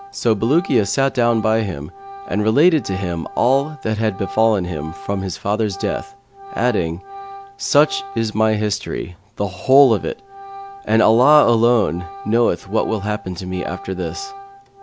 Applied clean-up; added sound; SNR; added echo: none; Organ; 17 dB; none.